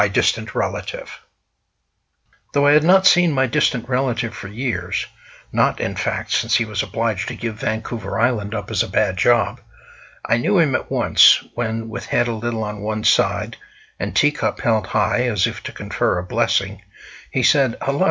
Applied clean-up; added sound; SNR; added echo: none; none; none; none.